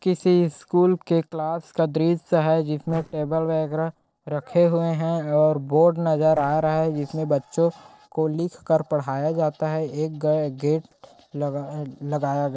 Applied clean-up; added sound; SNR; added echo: neural separator model SepFormer DNS4.